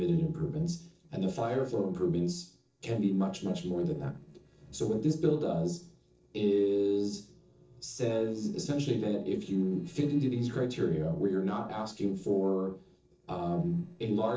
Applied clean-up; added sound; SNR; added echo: neural separator model SepFormer DNS4.